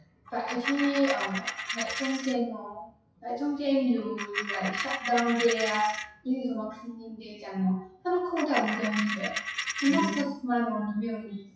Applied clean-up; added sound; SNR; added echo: classical method WPE with log-MMSE.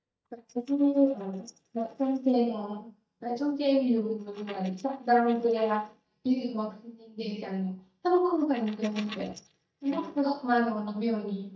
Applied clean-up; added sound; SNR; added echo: neural mask model DeepFilterNet 3.